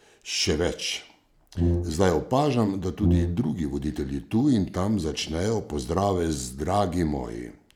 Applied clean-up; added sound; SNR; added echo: none; Brass instrument; 1 dB; none.